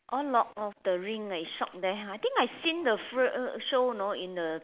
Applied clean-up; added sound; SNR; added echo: none; none; none; none.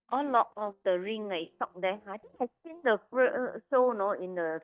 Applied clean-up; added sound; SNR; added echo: neural mask model DeepFilterNet 3.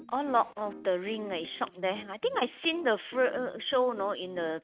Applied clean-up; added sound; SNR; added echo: neural mask model RNNoise.